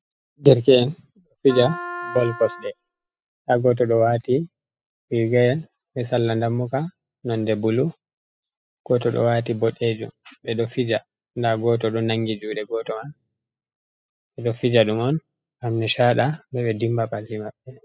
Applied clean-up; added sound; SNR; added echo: classical method spectral subtraction.